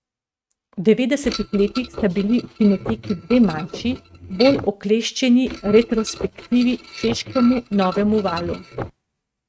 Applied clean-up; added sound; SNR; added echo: neural mask model RNNoise.